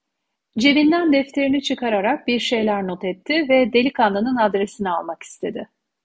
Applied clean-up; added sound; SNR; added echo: none; none; none; none.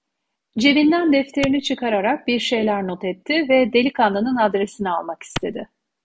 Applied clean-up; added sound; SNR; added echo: none; Clapping; 10 dB; none.